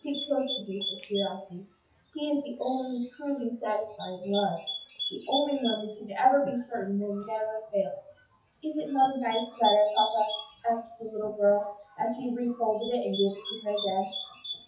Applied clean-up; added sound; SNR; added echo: classical method WPE with log-MMSE.